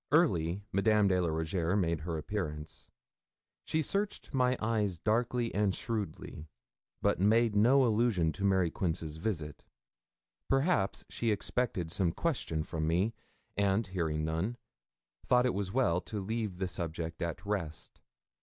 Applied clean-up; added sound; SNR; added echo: none; none; none; none.